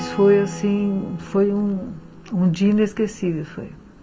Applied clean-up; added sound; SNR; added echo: none; Acoustic guitar / Strum; 16 dB; reverberation time 1.5 s.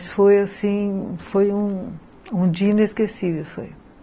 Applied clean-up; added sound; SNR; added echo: none; none; none; none.